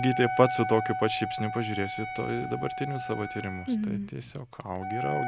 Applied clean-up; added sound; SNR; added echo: none; Wind instrument, woodwind instrument; 5 dB; none.